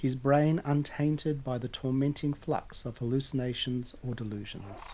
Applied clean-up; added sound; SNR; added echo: none; Cricket; 15 dB; none.